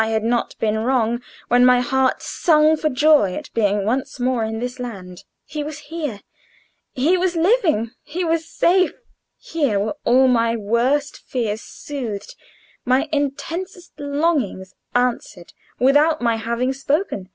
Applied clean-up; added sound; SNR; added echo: none; none; none; none.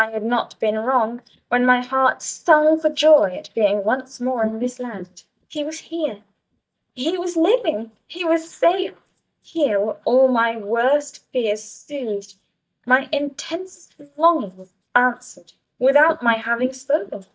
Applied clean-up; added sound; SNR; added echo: neural mask model DeepFilterNet 3.